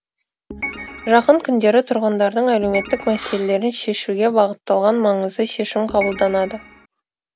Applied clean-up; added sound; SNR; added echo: none; Organ; 13 dB; none.